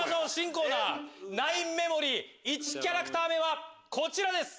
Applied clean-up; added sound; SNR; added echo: none; Bowed string instrument; 20 dB; none.